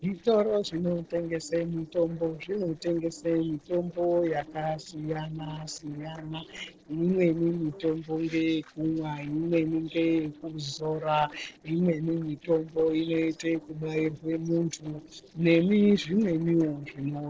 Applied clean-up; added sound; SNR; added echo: neural separator model SepFormer DNS4.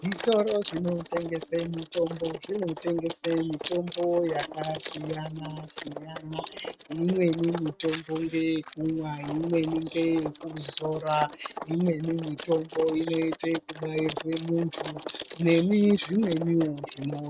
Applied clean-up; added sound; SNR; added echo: neural mask model RNNoise.